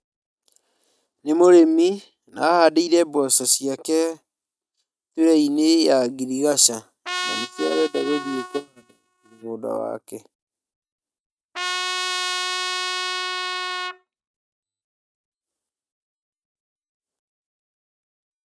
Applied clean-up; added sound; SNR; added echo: neural mask model RNNoise.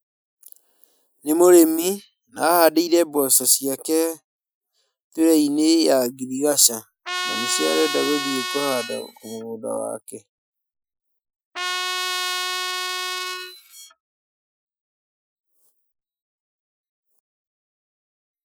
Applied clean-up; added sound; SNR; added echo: classical method Wiener filter.